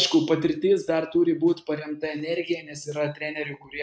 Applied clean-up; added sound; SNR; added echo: neural mask model Resemble Enhance denoiser.